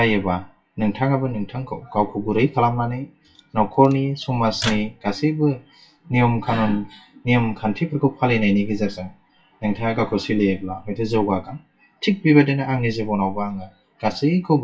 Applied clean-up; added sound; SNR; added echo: classical method WPE with log-MMSE.